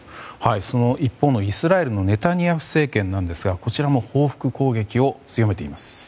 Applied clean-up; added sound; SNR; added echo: none; none; none; none.